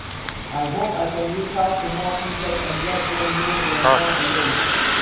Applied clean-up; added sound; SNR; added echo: none; Bus; -3 dB; reverberation time 1.0 s.